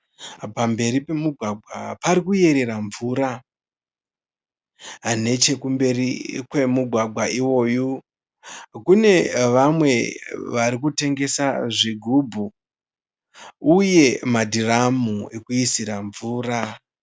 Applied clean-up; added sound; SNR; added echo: none; none; none; none.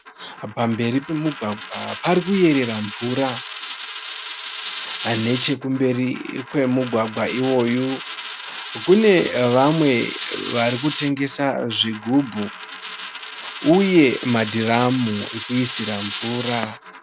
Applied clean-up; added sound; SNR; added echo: none; Coin (dropping); 11 dB; none.